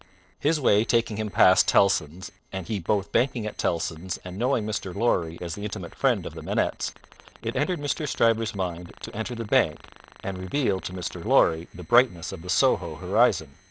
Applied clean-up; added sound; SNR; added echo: neural separator model SepFormer DNS4.